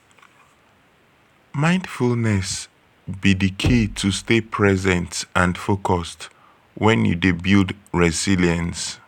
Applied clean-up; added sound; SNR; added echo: none; Knock; 10 dB; none.